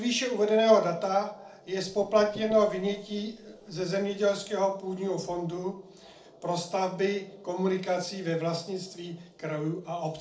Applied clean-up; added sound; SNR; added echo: neural separator model SepFormer DNS4.